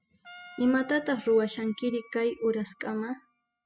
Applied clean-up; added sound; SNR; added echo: classical method spectral subtraction.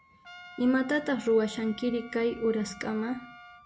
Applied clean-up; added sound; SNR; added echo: none; Wind instrument, woodwind instrument + Trumpet; 20 dB; none.